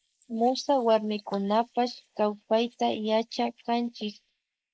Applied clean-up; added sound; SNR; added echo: neural mask model Resemble Enhance denoiser.